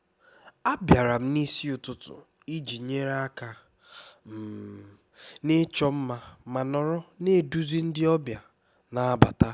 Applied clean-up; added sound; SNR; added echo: none; none; none; none.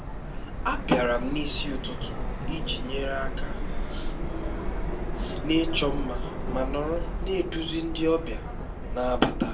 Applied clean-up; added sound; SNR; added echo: none; Subway, metro, underground; 0 dB; reverberation time 0.2 s.